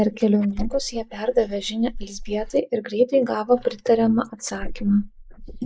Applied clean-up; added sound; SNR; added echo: neural mask model Resemble Enhance denoiser.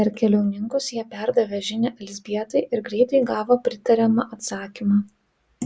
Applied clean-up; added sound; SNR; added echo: none; none; none; none.